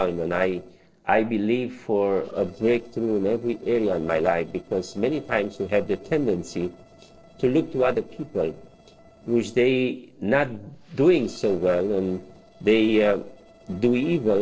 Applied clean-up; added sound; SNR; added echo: neural separator model SepFormer DNS4.